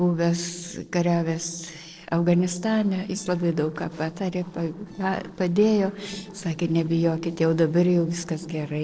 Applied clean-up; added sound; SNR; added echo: neural separator model SepFormer DNS4.